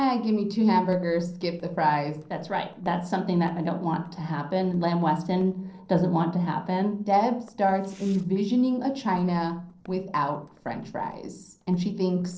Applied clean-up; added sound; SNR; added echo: neural separator model SepFormer DNS4.